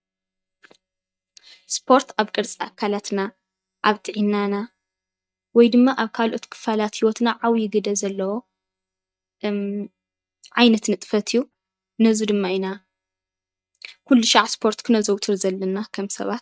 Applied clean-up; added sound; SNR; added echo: neural mask model DeepFilterNet 3.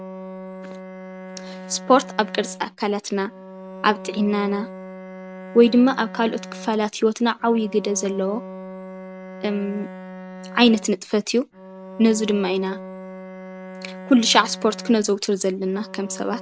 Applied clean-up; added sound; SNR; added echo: none; Bowed string instrument; 14 dB; none.